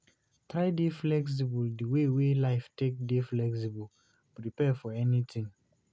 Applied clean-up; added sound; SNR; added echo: none; none; none; none.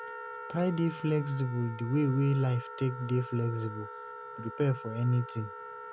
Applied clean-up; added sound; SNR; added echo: none; Wind instrument, woodwind instrument; 12 dB; none.